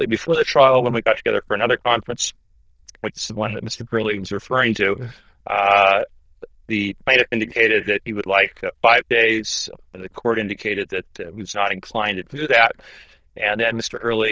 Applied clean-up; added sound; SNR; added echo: neural diffusion model UNIVERSE++.